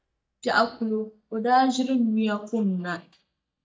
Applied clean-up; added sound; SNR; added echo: neural mask model DeepFilterNet 3.